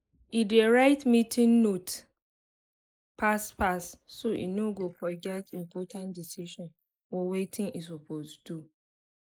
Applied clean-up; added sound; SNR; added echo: neural mask model Resemble Enhance denoiser.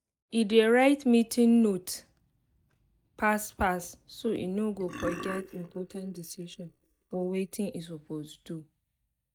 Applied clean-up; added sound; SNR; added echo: neural mask model DeepFilterNet 3.